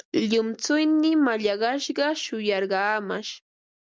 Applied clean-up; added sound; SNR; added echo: none; none; none; none.